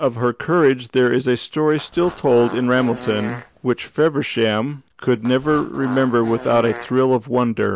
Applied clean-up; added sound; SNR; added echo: none; Fart; 15 dB; none.